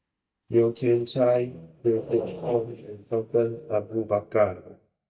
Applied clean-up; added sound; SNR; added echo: neural mask model DeepFilterNet 3.